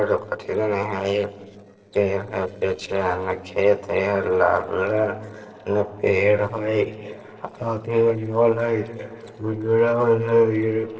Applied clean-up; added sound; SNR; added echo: neural separator model SepFormer DNS4.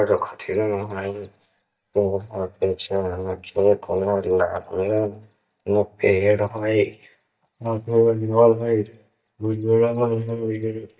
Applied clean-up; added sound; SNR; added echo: neural mask model DeepFilterNet 3.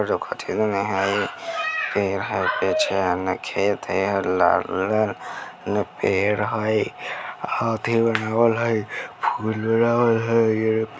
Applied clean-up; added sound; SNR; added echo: none; none; none; none.